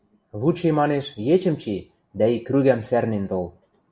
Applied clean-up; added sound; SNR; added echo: none; none; none; none.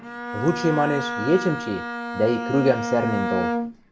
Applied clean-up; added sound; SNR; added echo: none; Bowed string instrument; 4 dB; none.